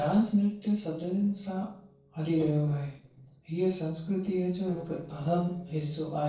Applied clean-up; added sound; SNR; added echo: neural separator model SepFormer DNS4.